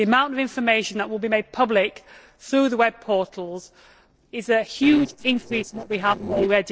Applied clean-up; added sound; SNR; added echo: neural separator model SepFormer DNS4.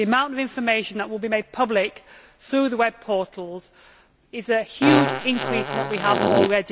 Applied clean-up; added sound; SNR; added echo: none; Fart; -1 dB; none.